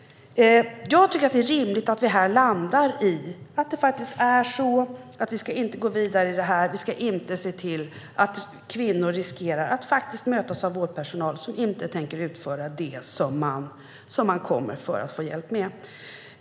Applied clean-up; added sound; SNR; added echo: none; none; none; none.